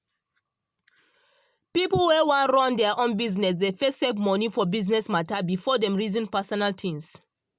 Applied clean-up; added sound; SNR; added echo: none; none; none; none.